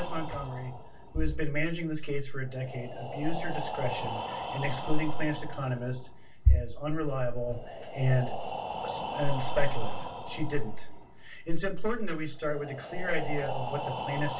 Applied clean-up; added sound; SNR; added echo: none; Breathing; 12 dB; reverberation time 0.2 s.